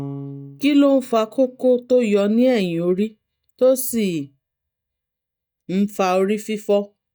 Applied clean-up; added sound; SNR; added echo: neural mask model DeepFilterNet 3.